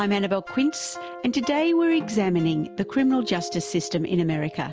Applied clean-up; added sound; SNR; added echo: none; Snare drum; 20 dB; none.